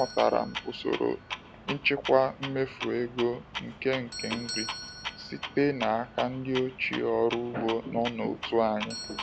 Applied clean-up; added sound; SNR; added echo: none; Clock + Doorbell; 10 dB; none.